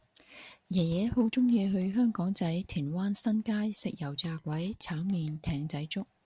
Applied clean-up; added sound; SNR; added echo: neural separator model SepFormer DNS4.